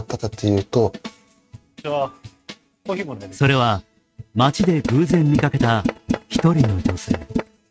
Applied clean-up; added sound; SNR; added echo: neural mask model RNNoise.